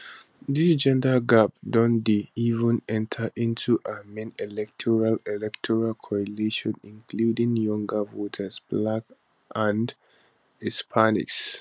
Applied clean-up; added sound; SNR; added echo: none; none; none; none.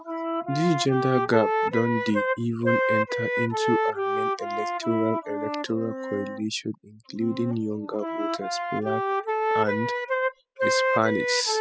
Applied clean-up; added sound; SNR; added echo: classical method spectral subtraction.